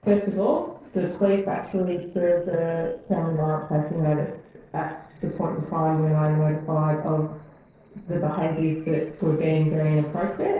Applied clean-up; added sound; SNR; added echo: neural separator model SepFormer DNS4.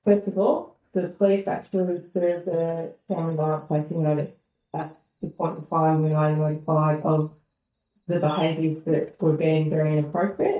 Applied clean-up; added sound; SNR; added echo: neural mask model DeepFilterNet 3.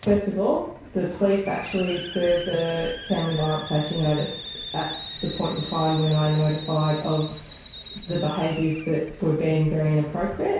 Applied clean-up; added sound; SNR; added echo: none; Hiss; 13 dB; reverberation time 0.6 s.